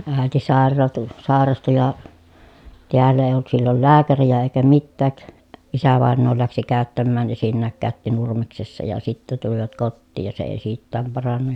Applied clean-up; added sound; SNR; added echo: none; none; none; none.